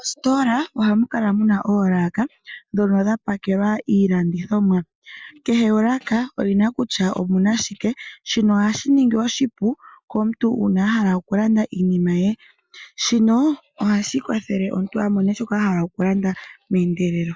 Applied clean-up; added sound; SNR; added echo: none; none; none; none.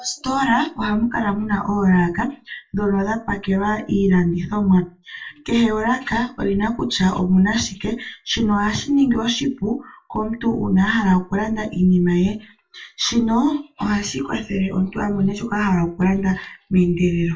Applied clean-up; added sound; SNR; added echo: none; none; none; reverberation time 0.2 s.